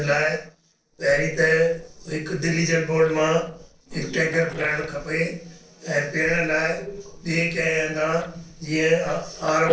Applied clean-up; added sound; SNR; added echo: neural separator model SepFormer DNS4.